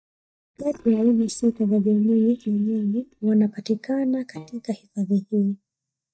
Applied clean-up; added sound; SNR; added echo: neural mask model DeepFilterNet 3.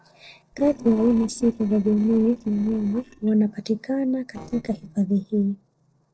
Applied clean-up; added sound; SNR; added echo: neural separator model SepFormer DNS4.